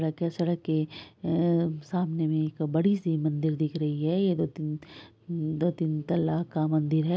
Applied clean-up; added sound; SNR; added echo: none; none; none; none.